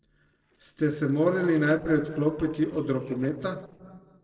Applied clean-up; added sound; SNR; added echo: neural separator model SepFormer DNS4.